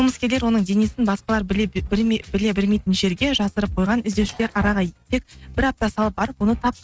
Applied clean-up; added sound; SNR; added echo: neural mask model RNNoise.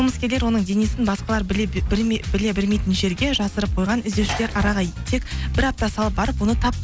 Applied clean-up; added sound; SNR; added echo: none; Sliding door / Slam; 19 dB; none.